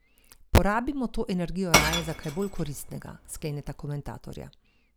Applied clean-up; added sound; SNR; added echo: none; Shatter / Crushing; 1 dB; none.